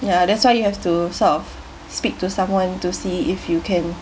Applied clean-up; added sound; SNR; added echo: none; none; none; none.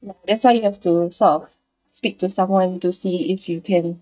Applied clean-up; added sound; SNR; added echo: neural mask model DeepFilterNet 3.